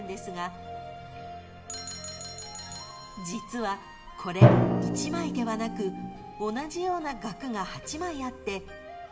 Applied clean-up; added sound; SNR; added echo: none; Drum; -4 dB; reverberation time 1.0 s.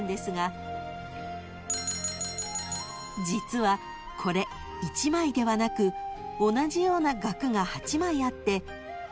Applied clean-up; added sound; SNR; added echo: none; none; none; none.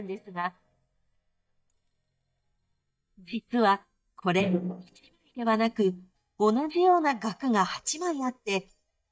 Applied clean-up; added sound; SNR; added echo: neural mask model DeepFilterNet 3.